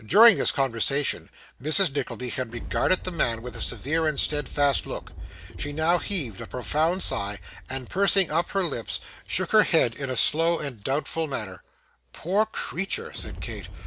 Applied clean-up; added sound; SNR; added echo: none; Thunder; 16 dB; none.